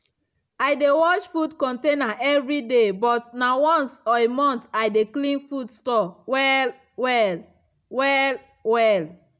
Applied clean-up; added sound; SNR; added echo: none; none; none; none.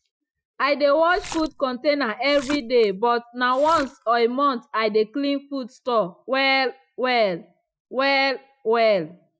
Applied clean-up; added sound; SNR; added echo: classical method Wiener filter.